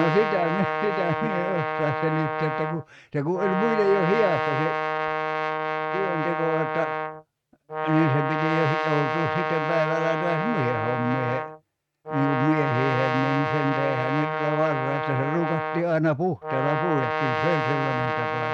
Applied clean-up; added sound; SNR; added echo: neural mask model RNNoise.